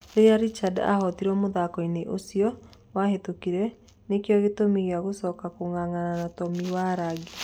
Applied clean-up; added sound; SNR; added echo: none; none; none; none.